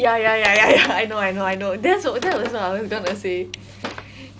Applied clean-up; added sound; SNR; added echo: none; Wood; 14 dB; none.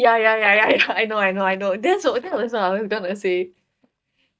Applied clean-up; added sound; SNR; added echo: neural mask model DeepFilterNet 3.